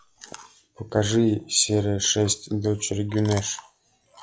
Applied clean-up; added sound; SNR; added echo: classical method log-MMSE.